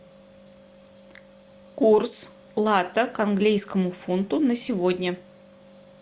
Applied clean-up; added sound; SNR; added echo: none; none; none; none.